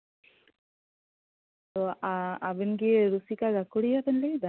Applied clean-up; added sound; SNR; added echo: none; none; none; none.